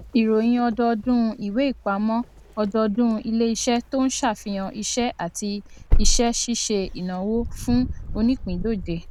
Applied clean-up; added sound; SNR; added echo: none; Wind; 5 dB; none.